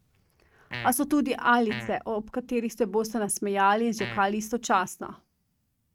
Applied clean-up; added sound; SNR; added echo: neural mask model RNNoise.